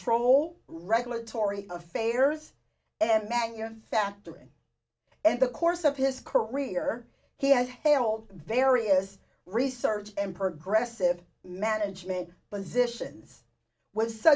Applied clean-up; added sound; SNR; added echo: none; none; none; none.